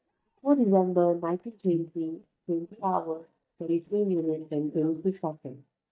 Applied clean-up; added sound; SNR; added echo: neural mask model DeepFilterNet 3.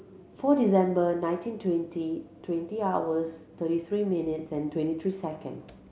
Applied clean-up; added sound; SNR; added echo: none; none; none; none.